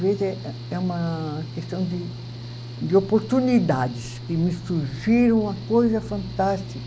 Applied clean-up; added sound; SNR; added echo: none; Mechanical fan / Engine; 12 dB; none.